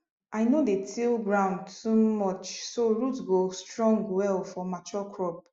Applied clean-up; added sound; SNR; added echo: none; none; none; none.